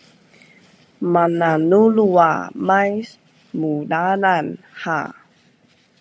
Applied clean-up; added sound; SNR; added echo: none; none; none; none.